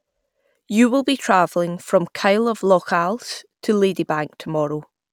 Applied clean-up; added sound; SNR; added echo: none; none; none; none.